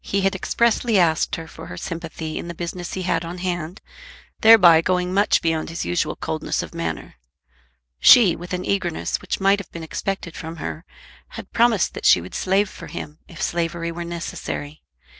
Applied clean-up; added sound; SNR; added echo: none; none; none; none.